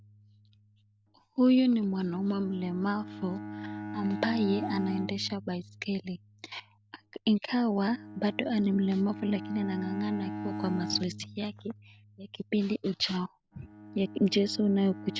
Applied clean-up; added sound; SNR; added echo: none; Bowed string instrument; 11 dB; none.